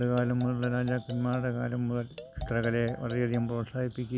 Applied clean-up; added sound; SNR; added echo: none; Marimba, xylophone; 18 dB; none.